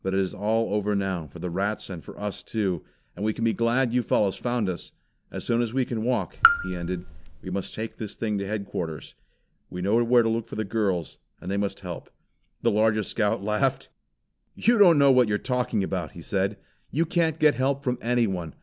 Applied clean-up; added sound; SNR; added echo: none; Raindrop / Drip; 1 dB; none.